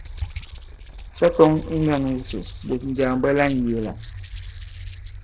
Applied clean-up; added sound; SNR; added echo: neural separator model SepFormer DNS4.